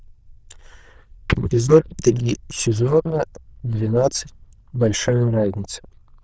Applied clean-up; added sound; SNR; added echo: neural diffusion model UNIVERSE++.